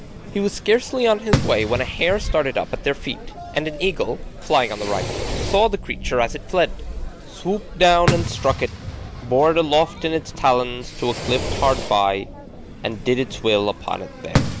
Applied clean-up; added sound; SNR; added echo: none; Fireworks; 6 dB; none.